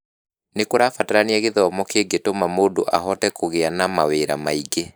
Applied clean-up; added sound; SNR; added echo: neural mask model Resemble Enhance denoiser.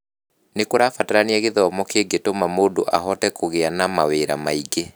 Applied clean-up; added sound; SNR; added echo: none; none; none; none.